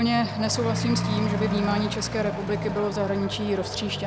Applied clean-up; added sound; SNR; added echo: none; Accelerating, revving, vroom / Truck; 3 dB; none.